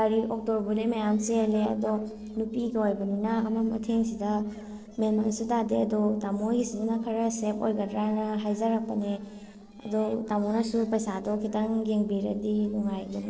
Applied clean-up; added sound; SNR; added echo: neural separator model SepFormer DNS4.